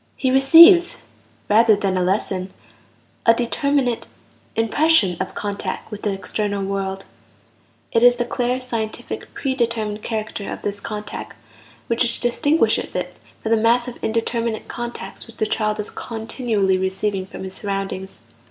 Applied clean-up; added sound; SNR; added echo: none; none; none; none.